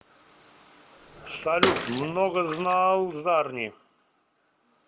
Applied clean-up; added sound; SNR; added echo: none; Bathtub (filling or washing) / Water / Splash, splatter; 4 dB; none.